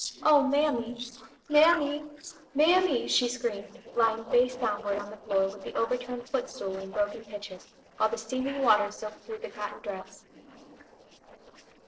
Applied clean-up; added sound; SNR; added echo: neural separator model SepFormer DNS4.